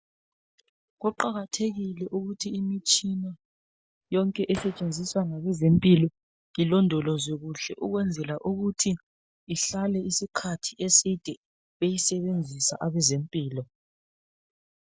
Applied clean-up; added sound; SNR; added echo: none; Gunshot, gunfire; 18 dB; none.